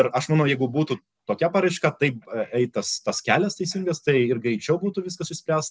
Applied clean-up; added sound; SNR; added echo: none; none; none; none.